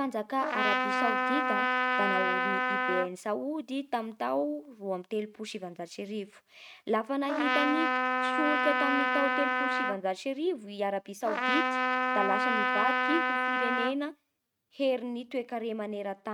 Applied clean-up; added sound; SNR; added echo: neural mask model RNNoise.